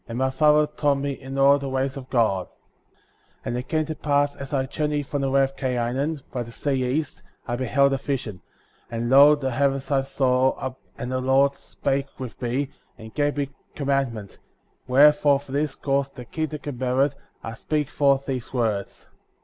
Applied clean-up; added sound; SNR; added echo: none; none; none; none.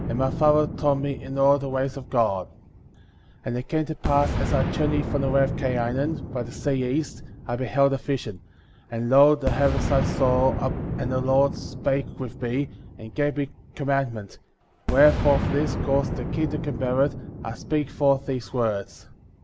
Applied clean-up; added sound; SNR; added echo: none; Boom; 6 dB; none.